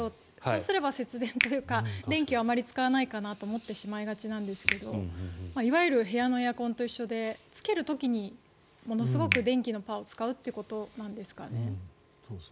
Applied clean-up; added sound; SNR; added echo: none; Finger snapping; 8 dB; none.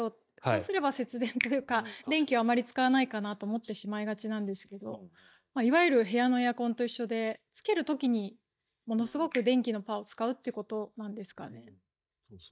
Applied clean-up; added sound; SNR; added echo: neural mask model DeepFilterNet 3.